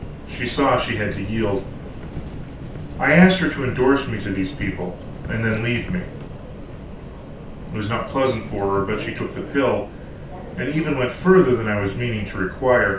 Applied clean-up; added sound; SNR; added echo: none; Subway, metro, underground; 11 dB; reverberation time 0.3 s.